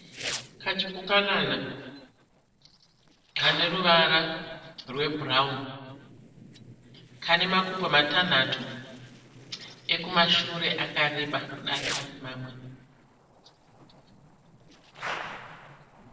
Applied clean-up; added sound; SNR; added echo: neural separator model SepFormer DNS4.